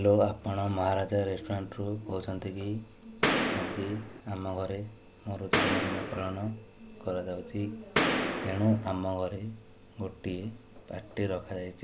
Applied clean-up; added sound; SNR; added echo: none; Boom; -1 dB; none.